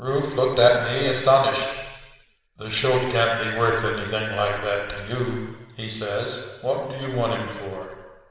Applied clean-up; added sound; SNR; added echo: none; none; none; reverberation time 1.3 s.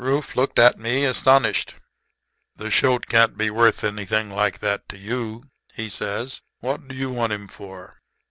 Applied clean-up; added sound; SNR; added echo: none; none; none; none.